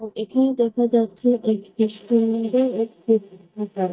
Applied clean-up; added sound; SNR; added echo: neural mask model DeepFilterNet 3.